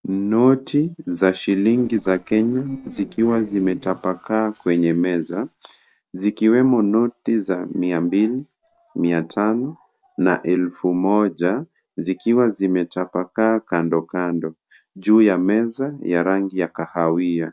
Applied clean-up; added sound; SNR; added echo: neural separator model SepFormer DNS4.